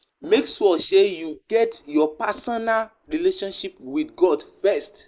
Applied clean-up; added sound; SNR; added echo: neural mask model Resemble Enhance denoiser.